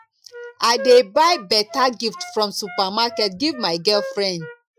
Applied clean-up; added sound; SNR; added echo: classical method Wiener filter.